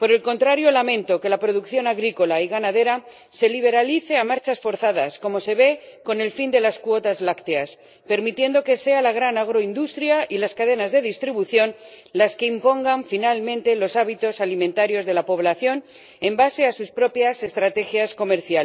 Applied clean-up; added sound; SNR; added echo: neural mask model Resemble Enhance denoiser.